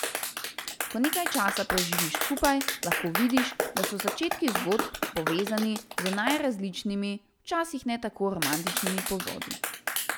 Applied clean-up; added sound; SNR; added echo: none; Clapping; 2 dB; none.